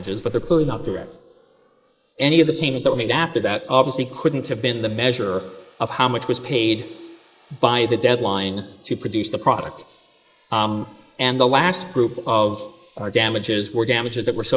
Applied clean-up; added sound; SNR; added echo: neural mask model Resemble Enhance denoiser.